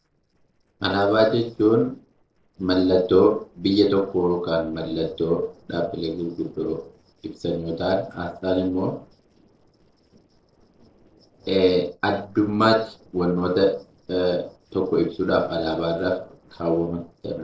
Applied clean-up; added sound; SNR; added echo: neural separator model SepFormer DNS4.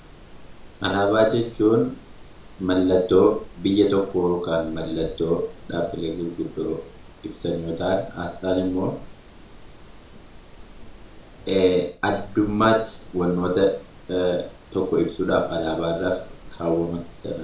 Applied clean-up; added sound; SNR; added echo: none; Insect; 16 dB; reverberation time 0.4 s.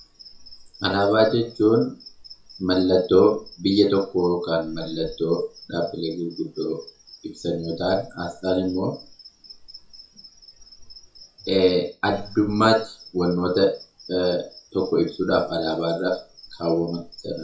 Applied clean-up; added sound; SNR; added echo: classical method WPE with log-MMSE.